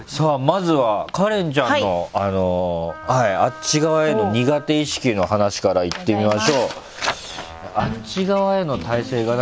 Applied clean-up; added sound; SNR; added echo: none; Wind instrument, woodwind instrument; 17 dB; none.